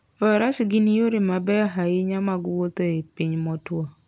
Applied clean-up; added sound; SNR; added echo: none; none; none; none.